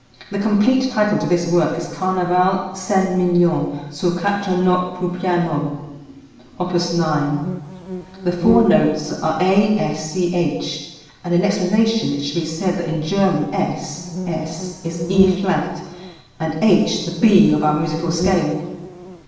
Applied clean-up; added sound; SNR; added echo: none; Insect; 8 dB; reverberation time 0.9 s.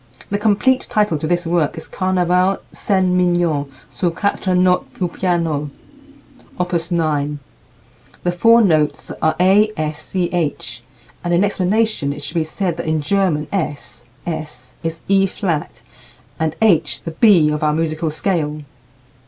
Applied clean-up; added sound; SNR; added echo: none; none; none; none.